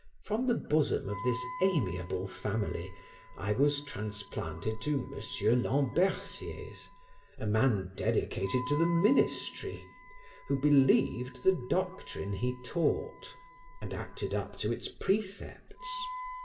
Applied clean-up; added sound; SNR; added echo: none; Wind instrument, woodwind instrument; 16 dB; reverberation time 0.8 s.